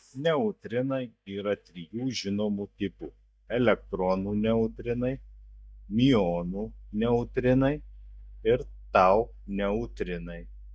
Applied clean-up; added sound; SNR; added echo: neural mask model DeepFilterNet 3.